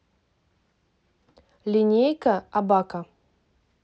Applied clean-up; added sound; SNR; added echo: none; none; none; none.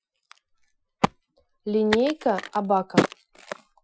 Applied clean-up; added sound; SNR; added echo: classical method Wiener filter.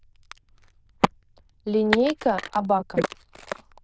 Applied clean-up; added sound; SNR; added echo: neural diffusion model UNIVERSE++.